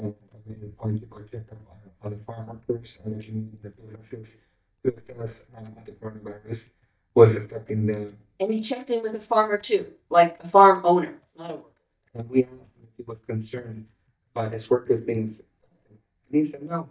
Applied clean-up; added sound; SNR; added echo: neural mask model DeepFilterNet 3.